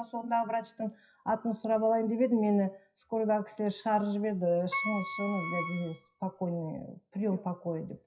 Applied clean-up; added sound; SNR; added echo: classical method WPE with log-MMSE.